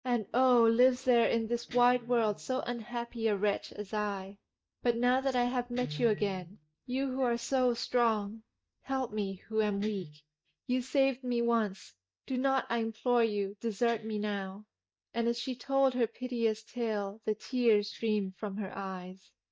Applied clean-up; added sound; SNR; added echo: neural mask model DeepFilterNet 3.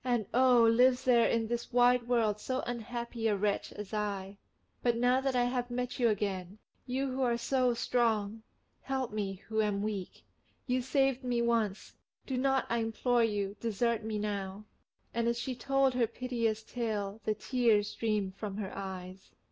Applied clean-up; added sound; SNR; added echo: none; none; none; none.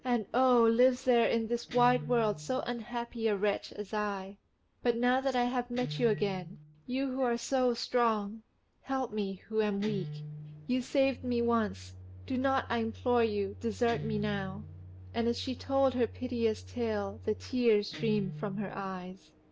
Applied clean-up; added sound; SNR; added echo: none; Guitar + Microwave oven; 15 dB; none.